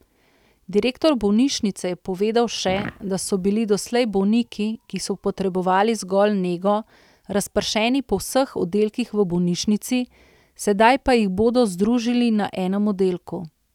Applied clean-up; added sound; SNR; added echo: none; Fart; 14 dB; none.